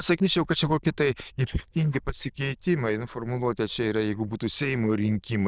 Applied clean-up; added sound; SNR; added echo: neural diffusion model UNIVERSE++.